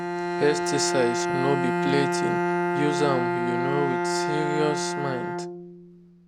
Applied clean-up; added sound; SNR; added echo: none; Bowed string instrument; -2 dB; none.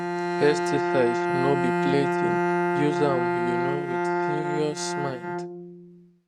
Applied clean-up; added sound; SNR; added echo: neural mask model RNNoise.